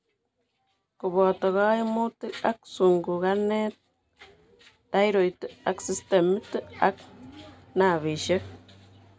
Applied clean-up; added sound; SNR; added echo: none; none; none; none.